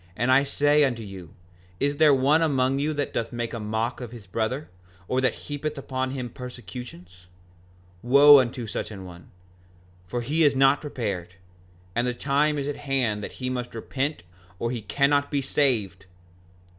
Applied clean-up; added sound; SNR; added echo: none; none; none; none.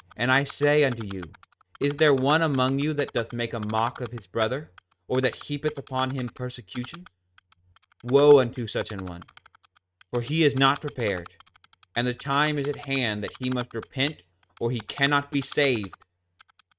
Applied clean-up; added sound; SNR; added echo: neural mask model RNNoise.